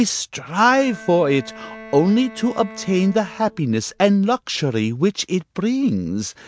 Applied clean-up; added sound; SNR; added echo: none; Bowed string instrument; 20 dB; none.